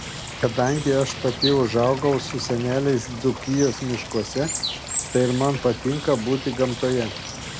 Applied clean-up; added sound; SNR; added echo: none; Water / Bird; 9 dB; none.